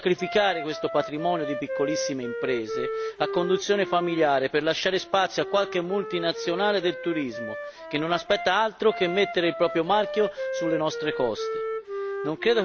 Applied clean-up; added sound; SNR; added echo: none; Wind instrument, woodwind instrument; 8 dB; none.